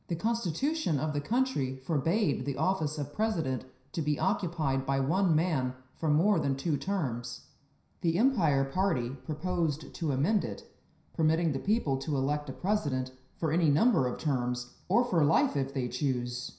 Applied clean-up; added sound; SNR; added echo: none; none; none; reverberation time 0.5 s.